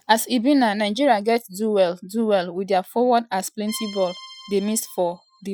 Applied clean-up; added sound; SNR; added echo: classical method Wiener filter.